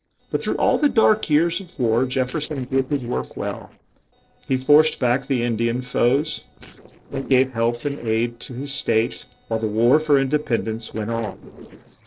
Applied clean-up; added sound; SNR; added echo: neural separator model SepFormer DNS4.